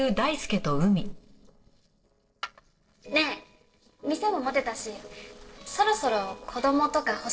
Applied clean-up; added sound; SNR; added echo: neural separator model SepFormer DNS4.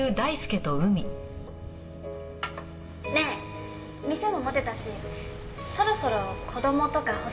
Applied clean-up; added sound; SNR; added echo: none; Boom; 15 dB; reverberation time 0.7 s.